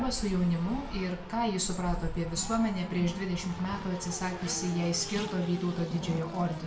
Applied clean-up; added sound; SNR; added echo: none; Race car, auto racing; 8 dB; reverberation time 0.6 s.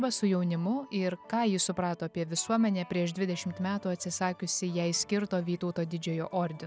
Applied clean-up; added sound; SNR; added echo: none; none; none; none.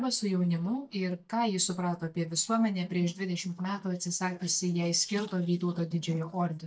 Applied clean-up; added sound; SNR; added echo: neural mask model DeepFilterNet 3.